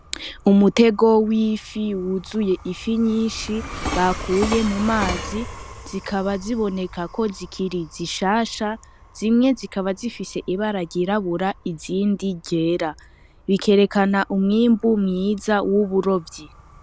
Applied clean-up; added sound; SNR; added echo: none; Train; 15 dB; none.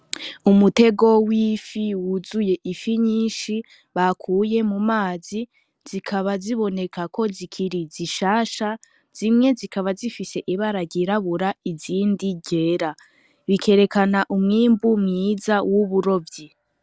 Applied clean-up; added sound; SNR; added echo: none; none; none; none.